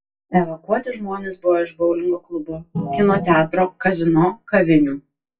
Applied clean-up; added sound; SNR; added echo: classical method WPE with log-MMSE.